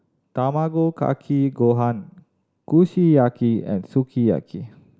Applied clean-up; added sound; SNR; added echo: none; none; none; none.